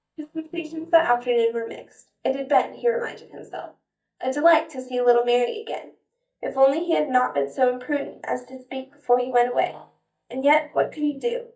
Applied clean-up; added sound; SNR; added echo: neural mask model DeepFilterNet 3.